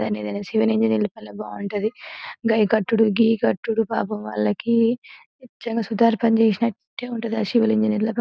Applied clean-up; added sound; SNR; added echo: none; none; none; none.